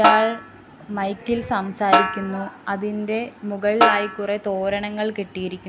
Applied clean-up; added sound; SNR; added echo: none; Snare drum; 1 dB; none.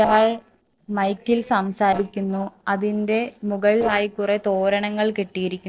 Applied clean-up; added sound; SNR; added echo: neural separator model SepFormer DNS4.